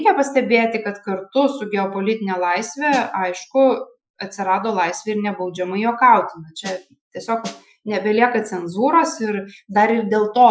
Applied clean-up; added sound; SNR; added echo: classical method Wiener filter.